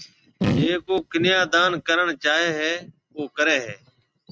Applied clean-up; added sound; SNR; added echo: neural mask model RNNoise.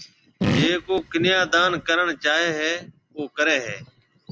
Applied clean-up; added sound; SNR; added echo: none; Fart; 4 dB; none.